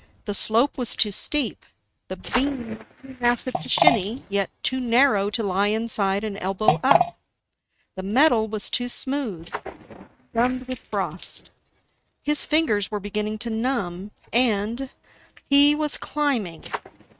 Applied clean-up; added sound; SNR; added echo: neural mask model RNNoise.